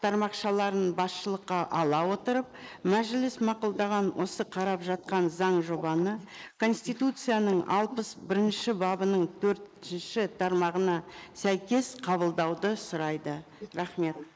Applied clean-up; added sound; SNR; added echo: neural mask model Resemble Enhance denoiser.